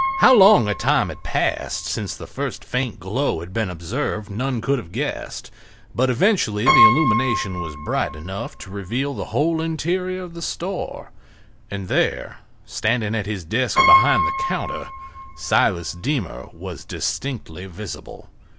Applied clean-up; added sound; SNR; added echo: none; Piano; 4 dB; none.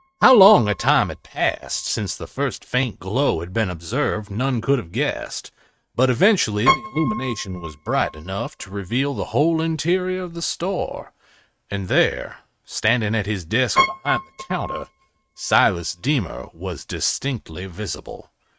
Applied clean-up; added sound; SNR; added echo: neural mask model RNNoise.